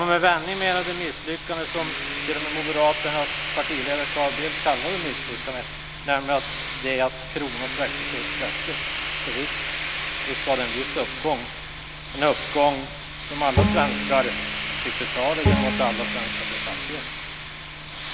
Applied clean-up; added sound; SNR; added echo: none; Tools + Bowed string instrument; 1 dB; none.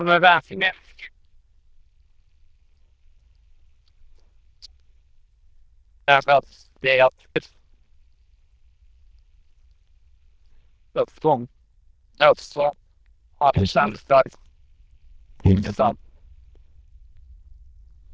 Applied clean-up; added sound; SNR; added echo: neural diffusion model UNIVERSE++.